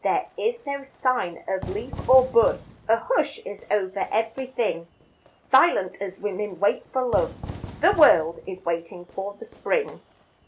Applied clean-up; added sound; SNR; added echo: none; Fire / Fireworks; 18 dB; none.